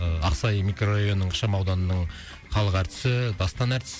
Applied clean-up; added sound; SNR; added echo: none; none; none; none.